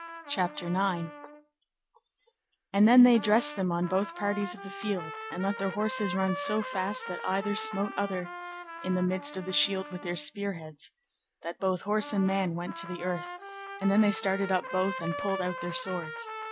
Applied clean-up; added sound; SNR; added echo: none; Trumpet; 12 dB; none.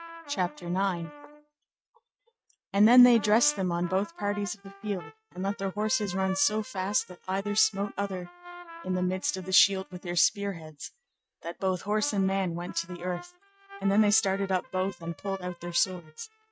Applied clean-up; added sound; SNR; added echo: neural mask model RNNoise.